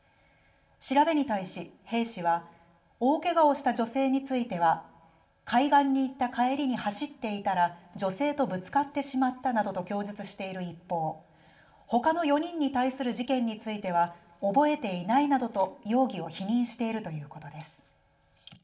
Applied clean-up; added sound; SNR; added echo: none; none; none; reverberation time 0.8 s.